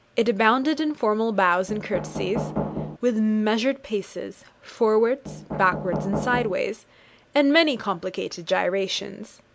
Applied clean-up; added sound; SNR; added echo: none; Knock; 6 dB; none.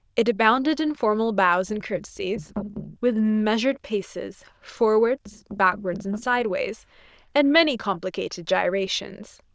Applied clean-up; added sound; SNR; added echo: neural diffusion model UNIVERSE++.